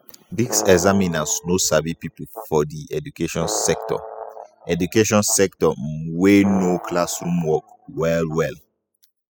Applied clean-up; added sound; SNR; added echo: classical method spectral subtraction.